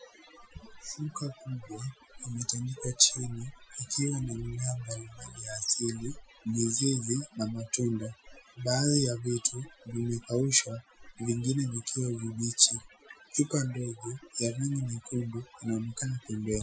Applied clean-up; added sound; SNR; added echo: classical method Wiener filter.